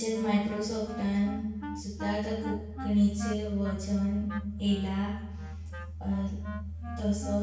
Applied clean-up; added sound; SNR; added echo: none; Wind instrument, woodwind instrument; 14 dB; reverberation time 0.6 s.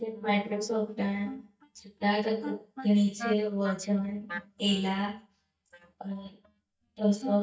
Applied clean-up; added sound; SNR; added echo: neural mask model DeepFilterNet 3.